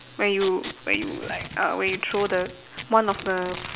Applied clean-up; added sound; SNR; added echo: none; Packing tape, duct tape; 14 dB; none.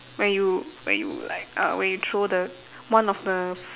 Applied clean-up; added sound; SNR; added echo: none; none; none; none.